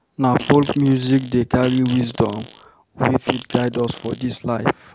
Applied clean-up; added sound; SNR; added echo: none; Fart; 17 dB; none.